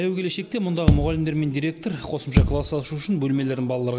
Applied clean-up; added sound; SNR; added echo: none; Bass drum; 1 dB; none.